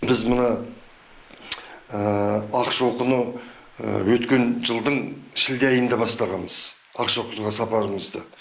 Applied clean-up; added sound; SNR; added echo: neural mask model Resemble Enhance denoiser.